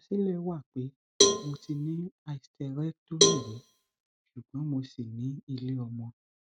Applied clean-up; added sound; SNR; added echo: neural mask model RNNoise.